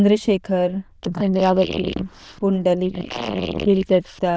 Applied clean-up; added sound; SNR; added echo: neural diffusion model UNIVERSE++.